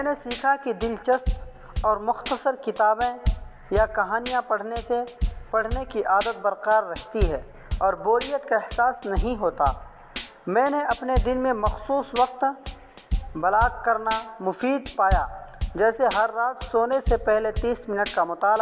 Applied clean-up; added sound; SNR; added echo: none; Tambourine / Drum / Drum kit; 7 dB; none.